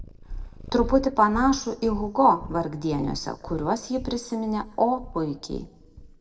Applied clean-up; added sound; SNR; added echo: none; Purr; 13 dB; reverberation time 0.6 s.